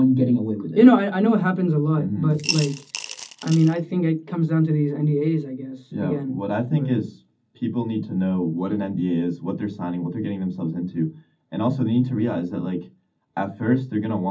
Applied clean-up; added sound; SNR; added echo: none; Coin (dropping) / Glass; 10 dB; reverberation time 0.4 s.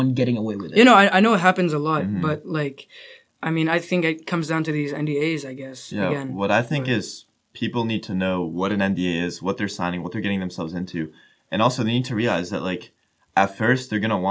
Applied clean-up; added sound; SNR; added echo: none; none; none; none.